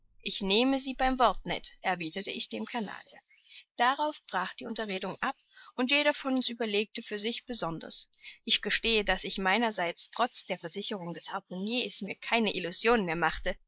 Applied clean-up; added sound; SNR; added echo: neural mask model Resemble Enhance denoiser.